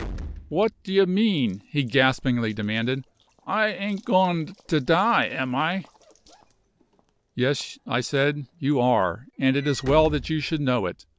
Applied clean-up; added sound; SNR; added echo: none; Walk, footsteps / Slam; 18 dB; none.